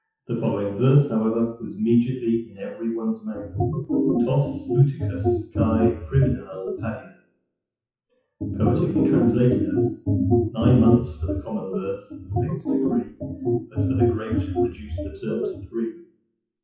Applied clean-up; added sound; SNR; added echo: classical method WPE with log-MMSE.